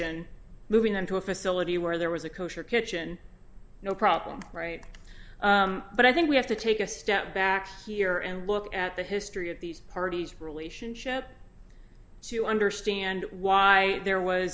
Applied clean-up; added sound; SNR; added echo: none; none; none; none.